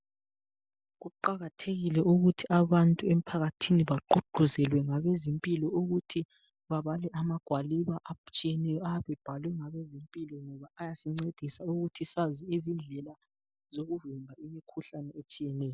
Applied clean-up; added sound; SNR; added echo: none; none; none; none.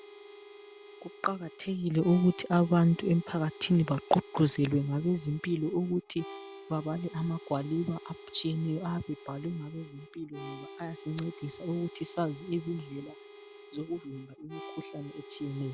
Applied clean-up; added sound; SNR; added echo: none; Harmonica; 17 dB; none.